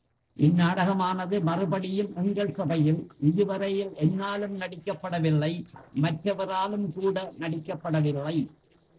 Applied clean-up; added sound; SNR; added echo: neural separator model SepFormer DNS4.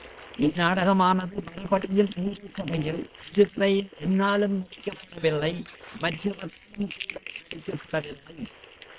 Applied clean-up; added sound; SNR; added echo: neural separator model SepFormer WHAM!.